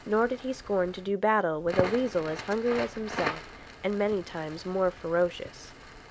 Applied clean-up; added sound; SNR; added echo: none; Crackle; 10 dB; none.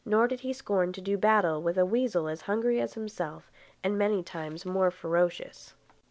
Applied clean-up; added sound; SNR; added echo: none; none; none; none.